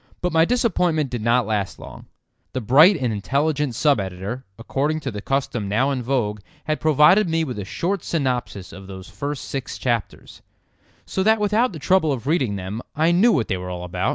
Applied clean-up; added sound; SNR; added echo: none; none; none; none.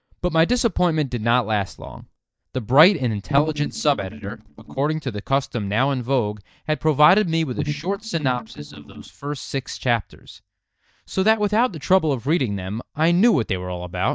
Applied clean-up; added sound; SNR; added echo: neural mask model DeepFilterNet 3.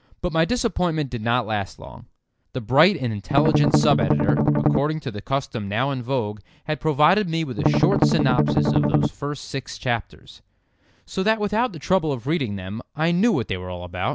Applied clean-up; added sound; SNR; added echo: none; Strum; -5 dB; none.